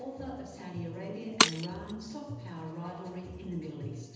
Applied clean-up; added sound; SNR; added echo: none; Shatter; -4 dB; reverberation time 1.1 s.